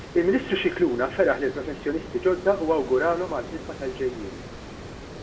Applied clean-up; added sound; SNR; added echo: none; Water; 13 dB; reverberation time 1.7 s.